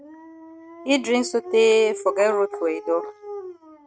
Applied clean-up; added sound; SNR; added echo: neural mask model RNNoise.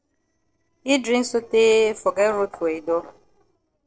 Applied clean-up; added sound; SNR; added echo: neural separator model SepFormer DNS4.